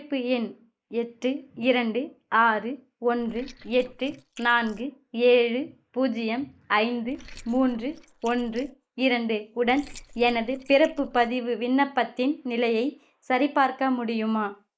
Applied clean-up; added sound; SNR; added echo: neural mask model Resemble Enhance denoiser.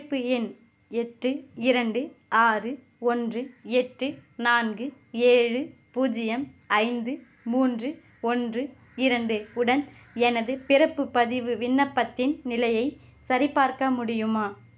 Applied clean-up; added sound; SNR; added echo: none; none; none; none.